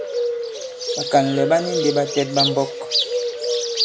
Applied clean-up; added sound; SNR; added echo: none; Bird; 1 dB; none.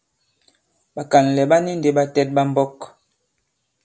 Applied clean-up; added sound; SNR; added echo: none; none; none; none.